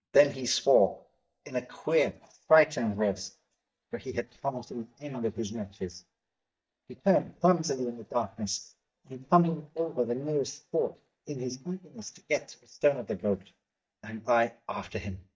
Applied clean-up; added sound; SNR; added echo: neural mask model DeepFilterNet 3.